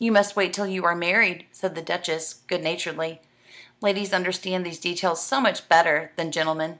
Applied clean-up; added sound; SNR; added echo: none; none; none; none.